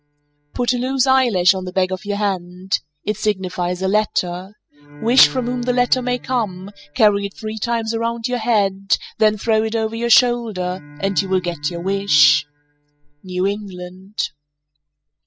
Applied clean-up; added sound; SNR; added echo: classical method spectral subtraction.